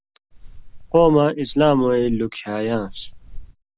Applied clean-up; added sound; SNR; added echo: none; Wind; 14 dB; none.